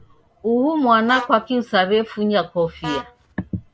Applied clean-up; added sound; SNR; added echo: none; Vehicle horn, car horn, honking; 16 dB; none.